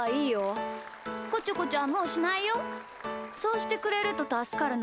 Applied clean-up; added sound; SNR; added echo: none; Applause; 18 dB; none.